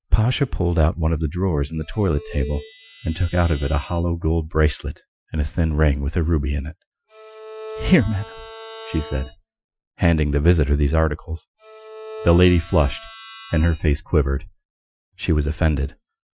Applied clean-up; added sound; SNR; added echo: classical method Wiener filter.